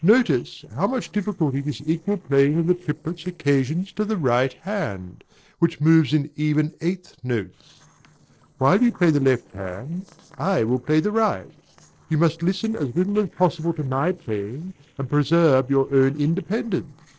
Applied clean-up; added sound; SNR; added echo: neural separator model SepFormer DNS4.